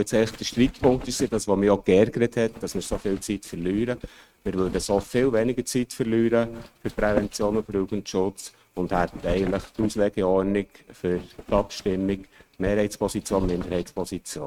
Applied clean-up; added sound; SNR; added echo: neural mask model RNNoise.